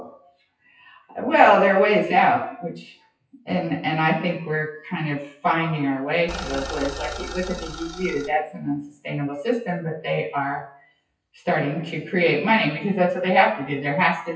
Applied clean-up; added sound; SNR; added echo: classical method WPE with log-MMSE.